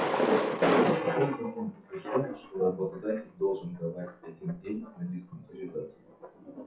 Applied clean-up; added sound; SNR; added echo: classical method WPE with log-MMSE.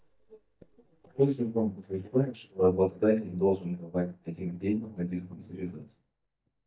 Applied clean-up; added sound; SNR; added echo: neural mask model DeepFilterNet 3.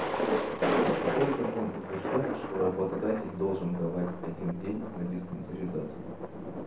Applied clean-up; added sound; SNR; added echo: none; Thunder; 0 dB; reverberation time 0.6 s.